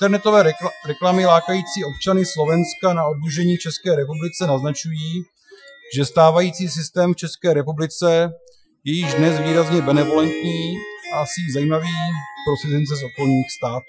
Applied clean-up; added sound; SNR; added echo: classical method Wiener filter.